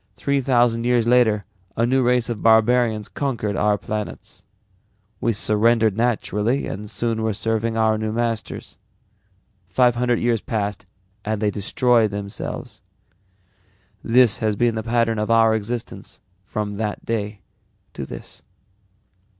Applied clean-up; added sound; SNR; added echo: none; none; none; none.